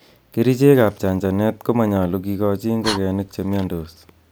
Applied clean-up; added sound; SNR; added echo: none; Fire; 18 dB; none.